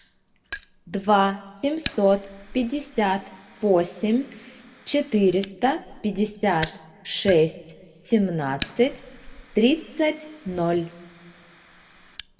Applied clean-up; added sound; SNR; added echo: none; Fire; 18 dB; reverberation time 1.2 s.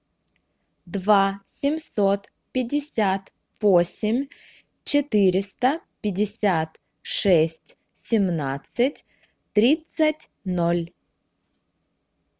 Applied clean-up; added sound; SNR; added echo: none; none; none; none.